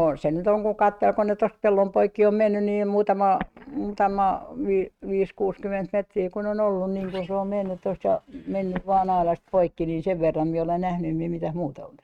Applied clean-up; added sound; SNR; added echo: neural mask model RNNoise.